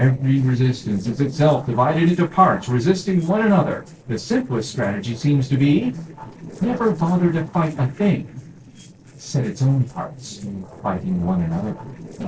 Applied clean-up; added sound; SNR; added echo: neural separator model SepFormer DNS4.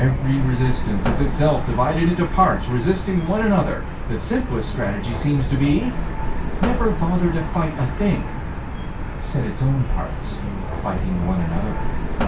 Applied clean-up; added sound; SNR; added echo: none; Truck; 2 dB; reverberation time 0.2 s.